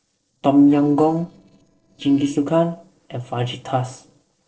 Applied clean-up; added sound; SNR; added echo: neural separator model SepFormer DNS4.